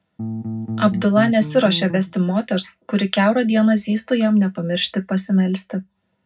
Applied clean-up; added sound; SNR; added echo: none; Bass guitar; 8 dB; reverberation time 0.4 s.